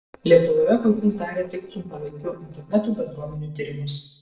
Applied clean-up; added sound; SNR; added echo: neural separator model SepFormer DNS4.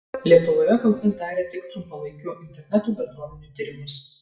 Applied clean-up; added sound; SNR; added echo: classical method WPE with log-MMSE.